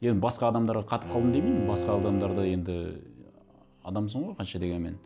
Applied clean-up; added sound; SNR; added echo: none; Bowed string instrument; 8 dB; none.